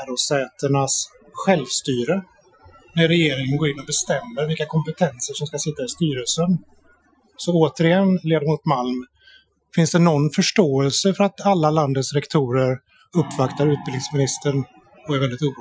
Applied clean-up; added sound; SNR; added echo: classical method Wiener filter.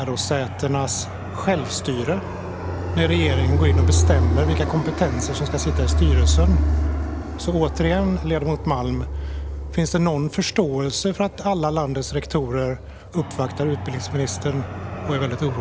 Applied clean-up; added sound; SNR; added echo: none; Fixed-wing aircraft, airplane; 0 dB; none.